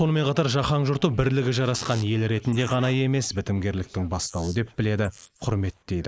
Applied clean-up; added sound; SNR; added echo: neural mask model Resemble Enhance denoiser.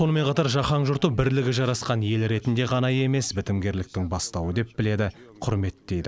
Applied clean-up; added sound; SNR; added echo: none; none; none; none.